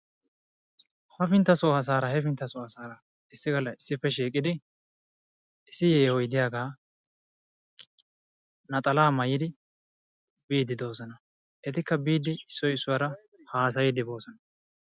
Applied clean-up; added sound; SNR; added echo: none; none; none; none.